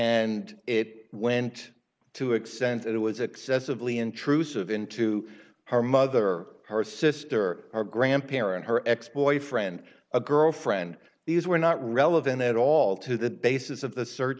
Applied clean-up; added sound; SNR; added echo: none; none; none; none.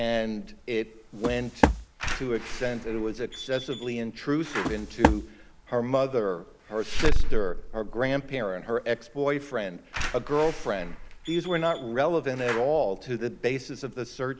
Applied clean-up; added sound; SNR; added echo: none; Slam / Alarm + Walk, footsteps; 0 dB; none.